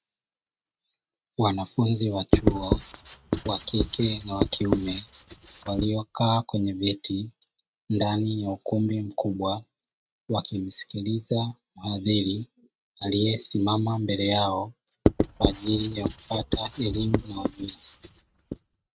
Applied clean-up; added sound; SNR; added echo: neural mask model RNNoise.